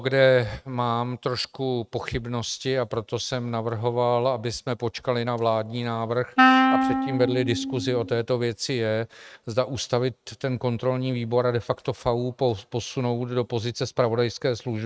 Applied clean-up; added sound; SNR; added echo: neural mask model RNNoise.